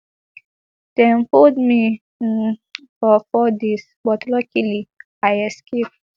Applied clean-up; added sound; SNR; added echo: none; none; none; none.